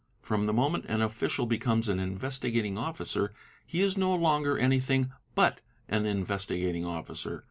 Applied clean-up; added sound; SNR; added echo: none; none; none; none.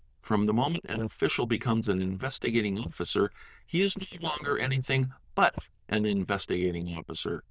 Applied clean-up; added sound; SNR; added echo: neural diffusion model UNIVERSE++.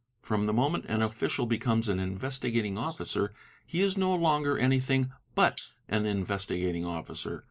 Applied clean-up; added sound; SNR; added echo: neural mask model Resemble Enhance denoiser.